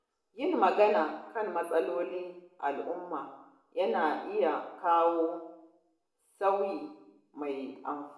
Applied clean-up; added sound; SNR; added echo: none; none; none; reverberation time 0.8 s.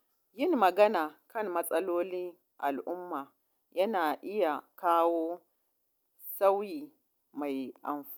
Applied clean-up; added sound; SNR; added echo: none; none; none; none.